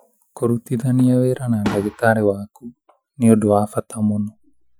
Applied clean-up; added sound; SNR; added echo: classical method Wiener filter.